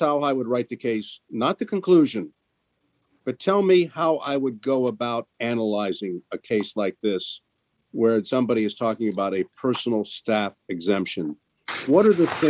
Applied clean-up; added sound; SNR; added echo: none; none; none; none.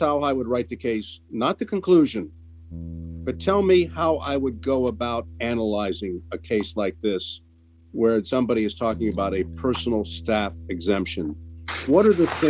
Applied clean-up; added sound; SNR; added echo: none; Bass guitar; 16 dB; none.